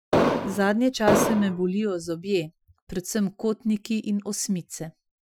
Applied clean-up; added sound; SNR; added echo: classical method Wiener filter.